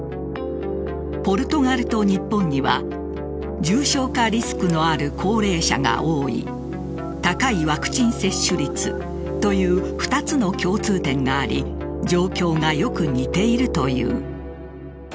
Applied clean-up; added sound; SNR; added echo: none; Telephone; 17 dB; none.